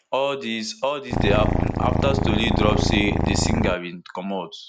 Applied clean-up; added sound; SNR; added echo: none; Purr; -4 dB; none.